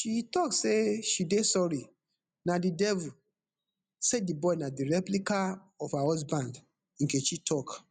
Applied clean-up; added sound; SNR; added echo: none; none; none; none.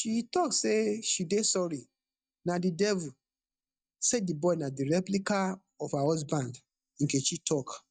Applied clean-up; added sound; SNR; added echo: neural mask model DeepFilterNet 3.